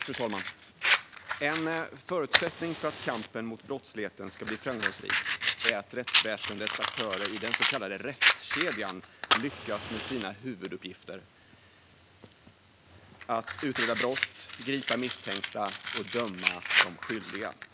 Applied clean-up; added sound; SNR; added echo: none; Fire; -4 dB; none.